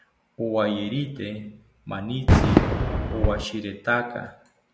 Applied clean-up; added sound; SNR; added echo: none; Fireworks; -3 dB; none.